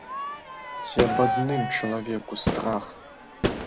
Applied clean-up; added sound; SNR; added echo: none; Crowd / Fireworks; 0 dB; none.